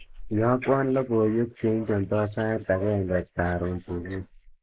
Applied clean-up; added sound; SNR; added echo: neural mask model Resemble Enhance denoiser.